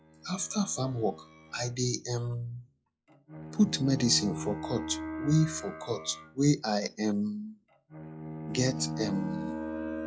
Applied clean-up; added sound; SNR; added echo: classical method log-MMSE.